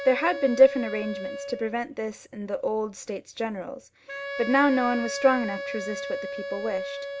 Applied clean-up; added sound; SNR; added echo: none; Wind instrument, woodwind instrument; 9 dB; none.